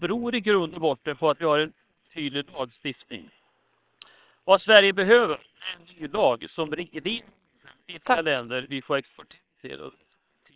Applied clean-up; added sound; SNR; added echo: neural separator model SepFormer WHAM!.